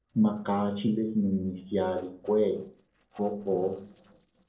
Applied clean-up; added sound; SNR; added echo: neural separator model SepFormer DNS4.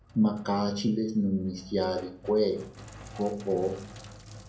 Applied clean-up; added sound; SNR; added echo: none; Sink (filling or washing); 18 dB; reverberation time 0.6 s.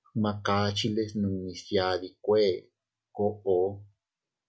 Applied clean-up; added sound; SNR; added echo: none; none; none; none.